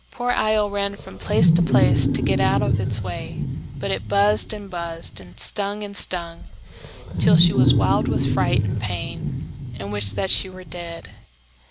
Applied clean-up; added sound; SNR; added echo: none; Wild animals; -2 dB; none.